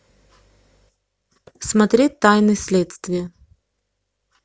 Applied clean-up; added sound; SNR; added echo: none; none; none; none.